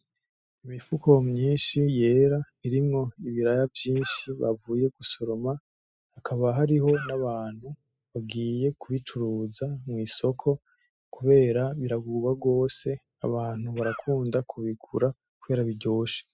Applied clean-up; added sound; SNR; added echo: classical method spectral subtraction.